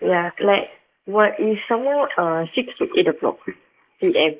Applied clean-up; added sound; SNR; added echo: neural mask model Resemble Enhance denoiser.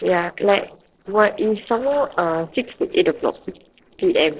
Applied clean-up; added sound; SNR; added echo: neural separator model SepFormer DNS4.